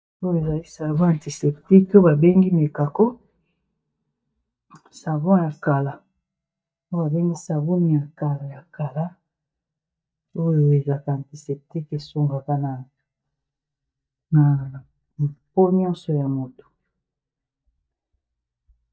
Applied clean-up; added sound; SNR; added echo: neural mask model DeepFilterNet 3.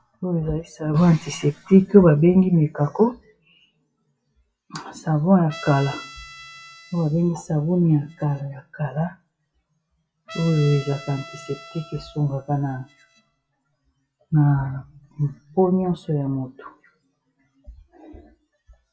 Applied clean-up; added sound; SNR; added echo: classical method WPE with log-MMSE.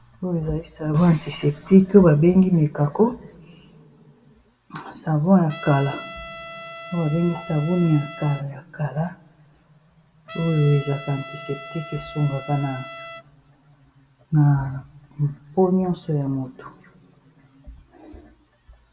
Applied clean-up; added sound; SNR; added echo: none; Trumpet; 15 dB; reverberation time 1.5 s.